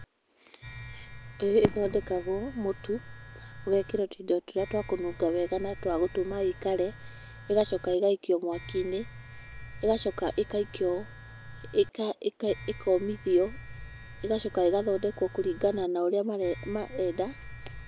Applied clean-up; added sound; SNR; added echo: none; Domestic sounds, home sounds + Fireworks; 12 dB; none.